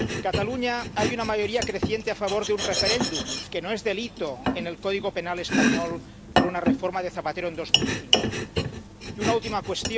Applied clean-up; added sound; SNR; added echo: none; Domestic sounds, home sounds; -1 dB; none.